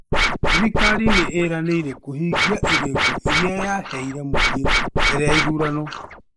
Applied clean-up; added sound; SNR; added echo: neural mask model Resemble Enhance denoiser.